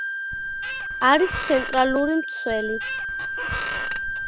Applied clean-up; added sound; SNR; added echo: none; Squeak + Wind instrument, woodwind instrument; 4 dB; none.